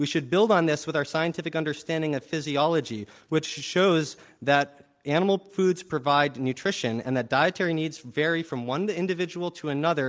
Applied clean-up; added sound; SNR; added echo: none; none; none; none.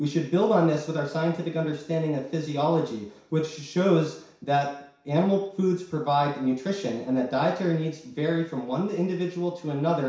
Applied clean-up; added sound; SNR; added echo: none; none; none; reverberation time 0.6 s.